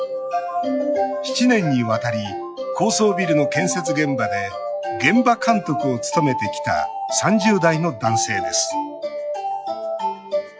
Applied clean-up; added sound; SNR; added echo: classical method log-MMSE.